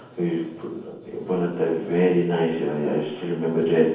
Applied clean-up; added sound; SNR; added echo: none; none; none; reverberation time 0.9 s.